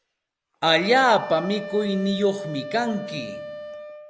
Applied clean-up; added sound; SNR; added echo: none; Wind instrument, woodwind instrument; 12 dB; none.